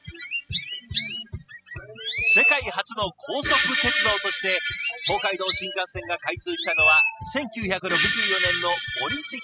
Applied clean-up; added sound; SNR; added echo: classical method spectral subtraction.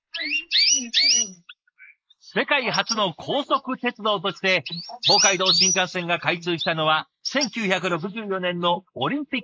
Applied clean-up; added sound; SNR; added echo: neural mask model Resemble Enhance denoiser.